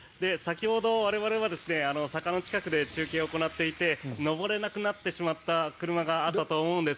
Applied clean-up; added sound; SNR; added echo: none; none; none; none.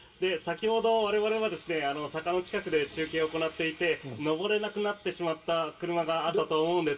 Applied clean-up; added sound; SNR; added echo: none; none; none; reverberation time 0.2 s.